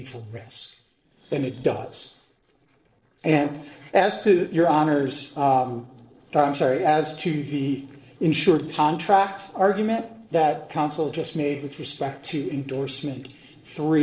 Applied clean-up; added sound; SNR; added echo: neural separator model SepFormer DNS4.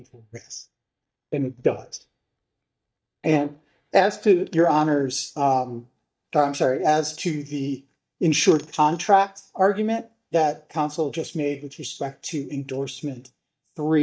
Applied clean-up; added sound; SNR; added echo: neural mask model DeepFilterNet 3.